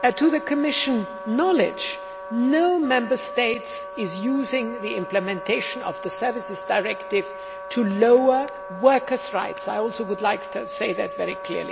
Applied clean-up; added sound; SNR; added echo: none; Wind instrument, woodwind instrument; 12 dB; none.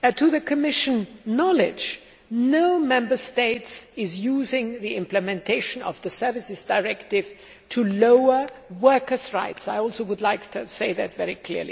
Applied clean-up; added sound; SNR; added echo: none; none; none; none.